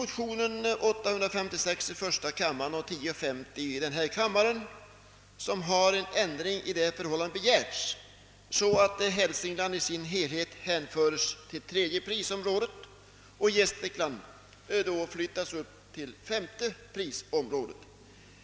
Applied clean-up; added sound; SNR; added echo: none; none; none; none.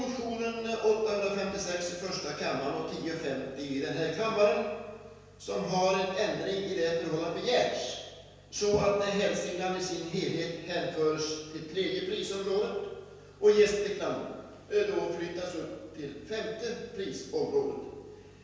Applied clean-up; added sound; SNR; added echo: none; none; none; reverberation time 1.2 s.